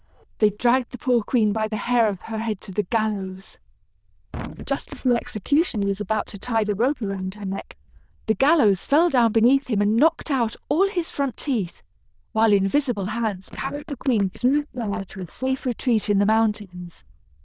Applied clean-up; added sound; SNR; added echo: neural diffusion model UNIVERSE++.